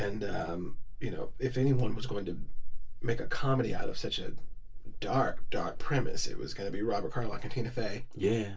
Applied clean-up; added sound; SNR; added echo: none; none; none; reverberation time 0.1 s.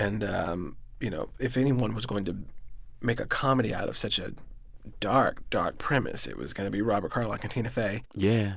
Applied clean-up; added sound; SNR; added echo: none; none; none; none.